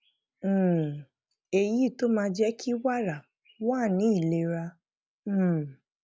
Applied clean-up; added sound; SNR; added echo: none; none; none; none.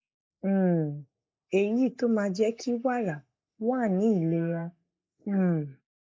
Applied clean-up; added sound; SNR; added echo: neural mask model Resemble Enhance denoiser.